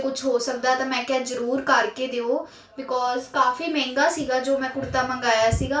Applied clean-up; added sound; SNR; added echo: none; none; none; reverberation time 0.3 s.